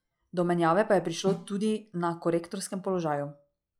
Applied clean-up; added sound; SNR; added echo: classical method log-MMSE.